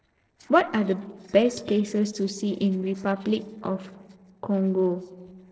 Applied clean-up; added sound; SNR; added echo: neural separator model SepFormer DNS4.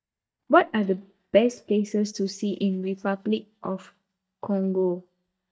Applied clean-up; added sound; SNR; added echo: neural mask model DeepFilterNet 3.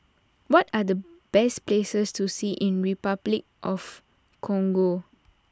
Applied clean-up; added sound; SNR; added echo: none; none; none; none.